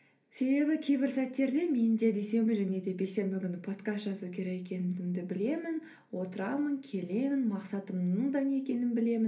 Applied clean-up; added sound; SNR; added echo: none; none; none; reverberation time 0.3 s.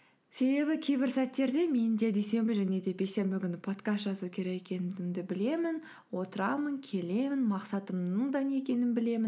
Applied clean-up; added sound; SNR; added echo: none; none; none; none.